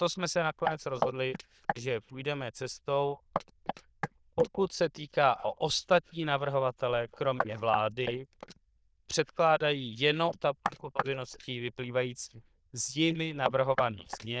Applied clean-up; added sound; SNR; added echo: neural diffusion model UNIVERSE++.